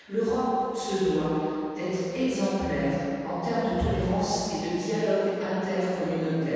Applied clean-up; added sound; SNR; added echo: none; none; none; reverberation time 2.1 s.